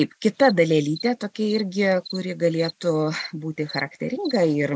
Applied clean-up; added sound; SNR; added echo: none; Cricket; 18 dB; none.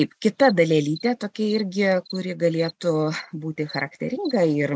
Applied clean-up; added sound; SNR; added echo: neural mask model RNNoise.